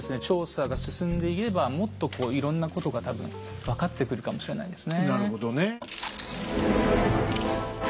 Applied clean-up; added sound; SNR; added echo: none; none; none; none.